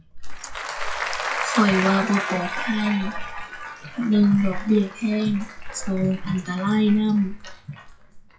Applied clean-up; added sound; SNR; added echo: classical method WPE with log-MMSE.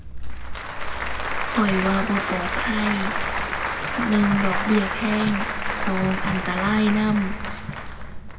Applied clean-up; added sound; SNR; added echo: none; Applause / Crowd; 1 dB; reverberation time 1.6 s.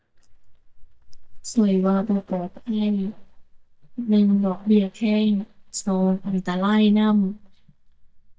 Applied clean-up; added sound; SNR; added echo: neural mask model DeepFilterNet 3.